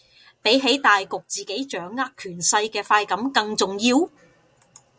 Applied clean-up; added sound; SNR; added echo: none; none; none; none.